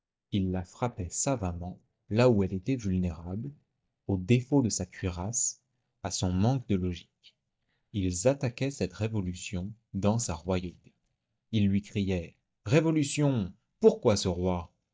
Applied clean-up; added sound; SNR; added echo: neural mask model DeepFilterNet 3.